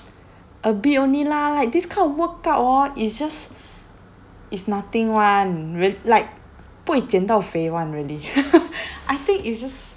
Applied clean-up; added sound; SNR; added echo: none; none; none; none.